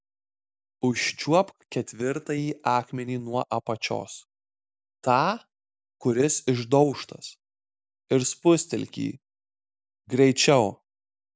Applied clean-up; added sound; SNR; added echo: none; none; none; none.